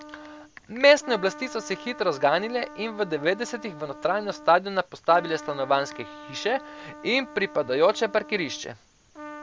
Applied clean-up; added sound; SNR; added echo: none; Trumpet; 17 dB; none.